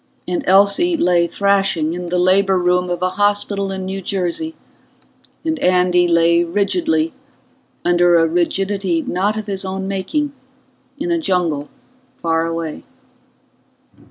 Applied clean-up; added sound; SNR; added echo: none; none; none; none.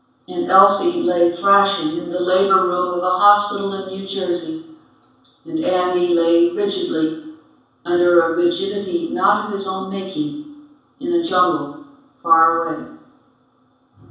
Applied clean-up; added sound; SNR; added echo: none; none; none; reverberation time 0.7 s.